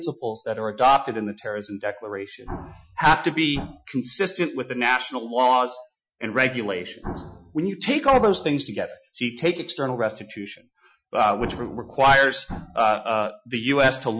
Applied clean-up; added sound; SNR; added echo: classical method Wiener filter.